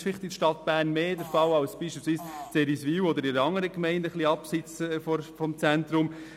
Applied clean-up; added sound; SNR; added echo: none; Fart; 16 dB; none.